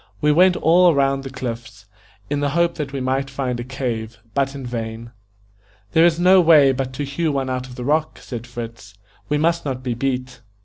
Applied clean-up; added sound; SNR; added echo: none; none; none; none.